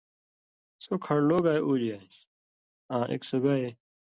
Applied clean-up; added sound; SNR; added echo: none; none; none; none.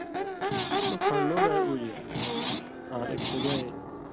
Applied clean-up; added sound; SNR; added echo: none; Screech + Crowd / Race car, auto racing / Accelerating, revving, vroom; -4 dB; none.